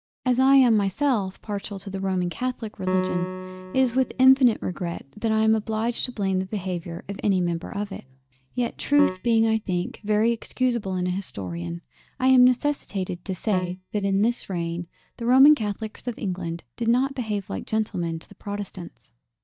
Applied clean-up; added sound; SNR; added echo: neural mask model DeepFilterNet 3.